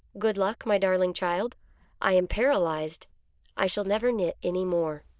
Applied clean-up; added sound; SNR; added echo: neural diffusion model UNIVERSE++.